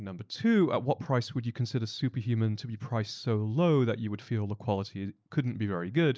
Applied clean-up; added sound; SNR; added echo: none; none; none; none.